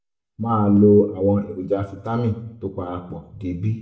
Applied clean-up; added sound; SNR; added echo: none; none; none; reverberation time 0.5 s.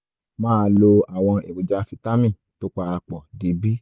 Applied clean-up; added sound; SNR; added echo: none; none; none; none.